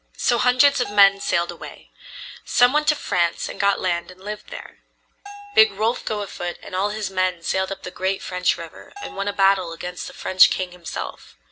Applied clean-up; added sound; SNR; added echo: none; Bell; 19 dB; none.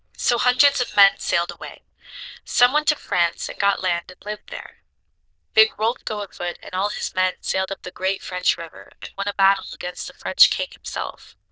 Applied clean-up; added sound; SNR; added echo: neural diffusion model UNIVERSE++.